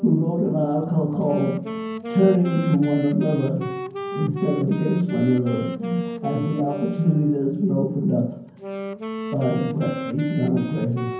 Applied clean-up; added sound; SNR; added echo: none; Wind instrument, woodwind instrument; 10 dB; reverberation time 0.9 s.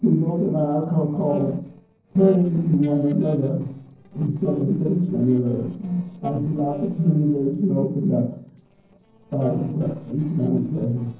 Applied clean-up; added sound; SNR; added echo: neural separator model SepFormer DNS4.